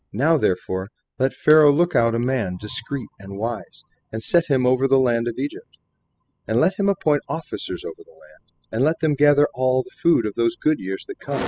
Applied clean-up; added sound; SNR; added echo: classical method spectral subtraction.